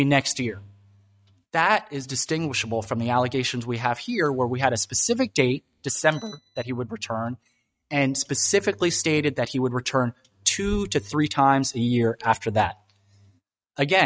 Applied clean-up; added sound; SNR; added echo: neural mask model RNNoise.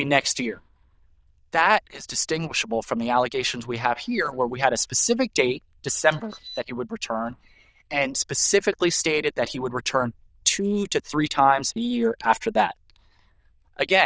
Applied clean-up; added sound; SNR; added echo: neural diffusion model UNIVERSE++.